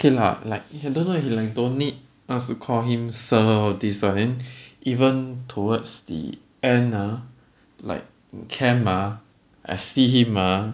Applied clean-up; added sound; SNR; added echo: none; none; none; none.